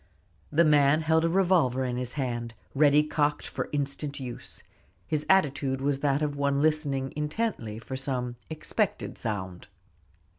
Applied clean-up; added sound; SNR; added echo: none; none; none; none.